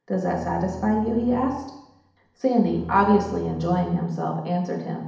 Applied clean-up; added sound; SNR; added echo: none; Bowed string instrument; 16 dB; reverberation time 0.8 s.